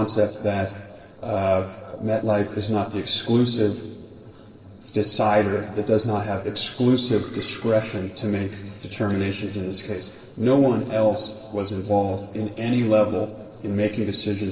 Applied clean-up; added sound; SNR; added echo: neural separator model SepFormer DNS4.